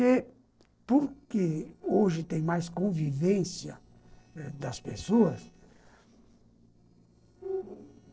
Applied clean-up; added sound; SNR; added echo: neural separator model SepFormer DNS4.